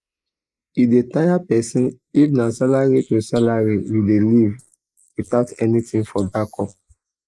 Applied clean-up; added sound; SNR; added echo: neural mask model Resemble Enhance denoiser.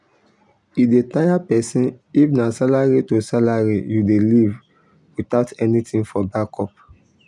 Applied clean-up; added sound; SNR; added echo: none; none; none; none.